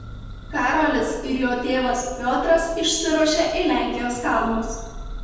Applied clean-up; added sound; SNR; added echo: none; Church bell; 13 dB; reverberation time 1.0 s.